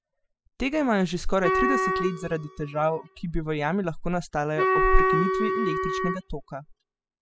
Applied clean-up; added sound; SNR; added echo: classical method spectral subtraction.